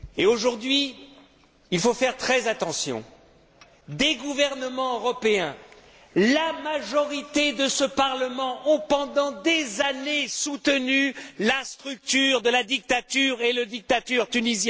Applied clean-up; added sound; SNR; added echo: none; none; none; none.